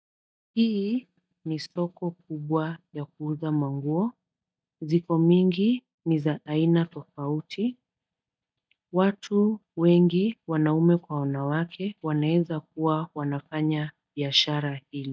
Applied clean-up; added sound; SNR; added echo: neural mask model DeepFilterNet 3.